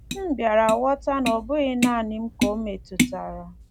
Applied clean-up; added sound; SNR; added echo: none; Tap; 5 dB; none.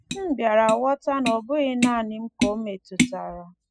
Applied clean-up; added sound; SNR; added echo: classical method spectral subtraction.